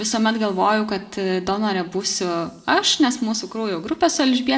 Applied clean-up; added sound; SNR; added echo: none; none; none; reverberation time 1.7 s.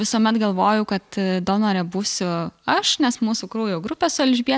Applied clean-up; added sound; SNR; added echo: none; none; none; none.